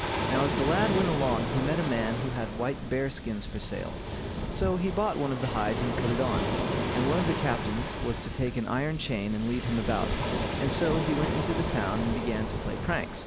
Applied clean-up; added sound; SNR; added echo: none; Waves, surf; 1 dB; none.